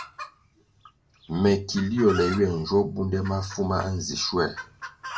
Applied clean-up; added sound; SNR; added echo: none; Chicken, rooster; 15 dB; reverberation time 0.2 s.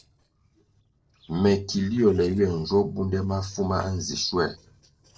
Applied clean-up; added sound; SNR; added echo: neural separator model SepFormer DNS4.